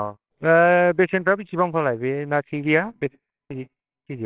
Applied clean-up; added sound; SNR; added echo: neural separator model SepFormer WHAMR!.